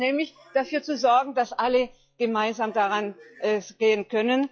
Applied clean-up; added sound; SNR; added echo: classical method log-MMSE.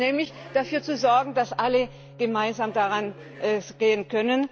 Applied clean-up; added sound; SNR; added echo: none; Bowed string instrument + Subway, metro, underground; 20 dB; none.